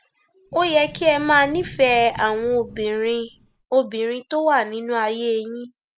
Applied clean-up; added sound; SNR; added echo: none; Sliding door; 20 dB; none.